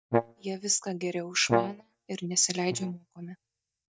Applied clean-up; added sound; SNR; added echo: neural mask model DeepFilterNet 3.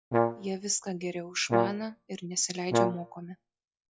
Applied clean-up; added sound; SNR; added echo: classical method log-MMSE.